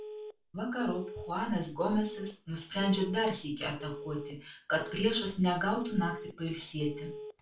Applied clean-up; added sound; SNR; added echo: none; Telephone; 16 dB; reverberation time 0.3 s.